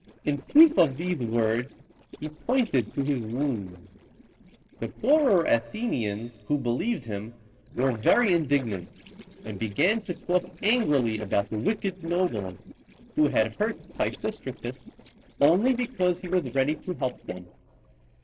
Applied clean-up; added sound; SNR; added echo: neural separator model SepFormer DNS4.